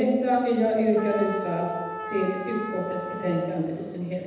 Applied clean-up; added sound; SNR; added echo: none; Trumpet; 11 dB; reverberation time 1.1 s.